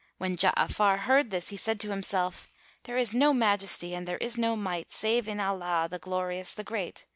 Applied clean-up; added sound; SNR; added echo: none; none; none; none.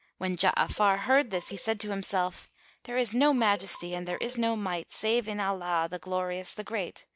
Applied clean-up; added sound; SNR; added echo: neural mask model DeepFilterNet 3.